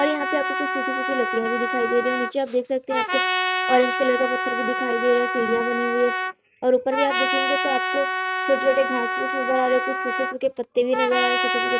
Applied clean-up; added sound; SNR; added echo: neural mask model RNNoise.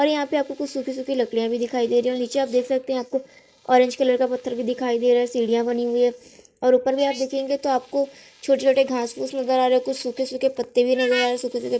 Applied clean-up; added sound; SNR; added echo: neural mask model Resemble Enhance denoiser.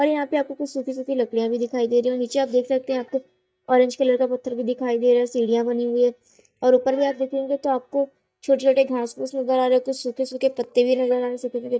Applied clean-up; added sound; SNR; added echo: neural mask model DeepFilterNet 3.